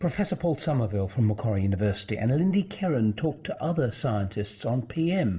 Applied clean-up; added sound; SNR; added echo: none; none; none; reverberation time 0.4 s.